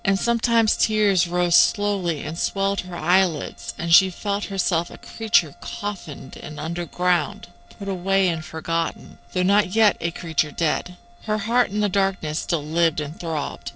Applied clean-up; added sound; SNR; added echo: neural separator model SepFormer DNS4.